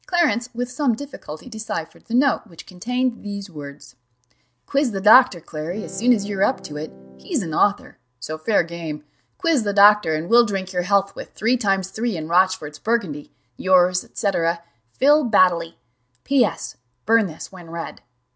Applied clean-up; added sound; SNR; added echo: none; Electric guitar / Strum; 18 dB; none.